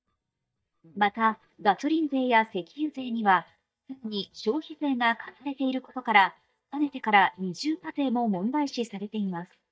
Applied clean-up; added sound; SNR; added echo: neural mask model DeepFilterNet 3.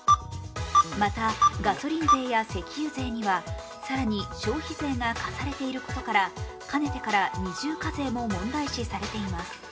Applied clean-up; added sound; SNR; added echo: none; Fart; 16 dB; reverberation time 0.3 s.